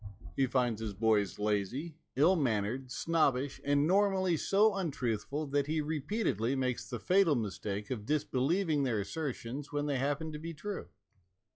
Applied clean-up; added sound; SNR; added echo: classical method log-MMSE.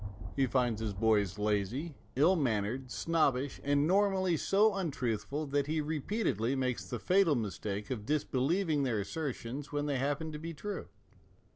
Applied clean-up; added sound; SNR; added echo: none; Thunder; 17 dB; none.